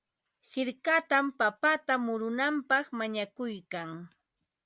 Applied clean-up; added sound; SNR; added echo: none; none; none; none.